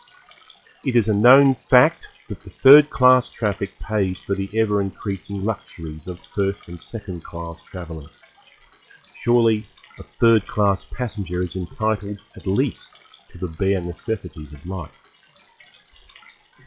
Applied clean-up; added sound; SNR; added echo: classical method log-MMSE.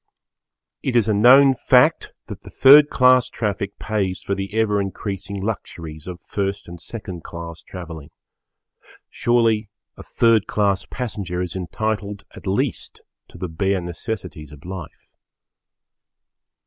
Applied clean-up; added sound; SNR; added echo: none; none; none; none.